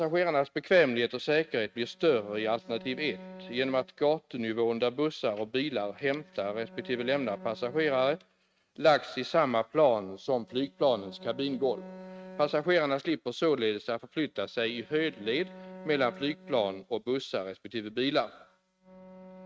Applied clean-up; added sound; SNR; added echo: neural mask model RNNoise.